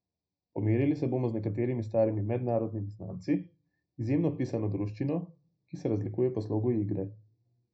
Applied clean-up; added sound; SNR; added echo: none; none; none; reverberation time 0.4 s.